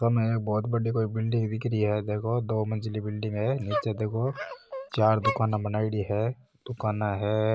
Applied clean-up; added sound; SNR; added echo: none; Dog; 10 dB; none.